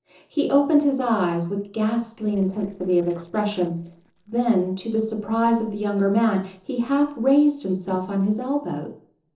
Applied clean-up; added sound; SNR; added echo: neural separator model SepFormer DNS4.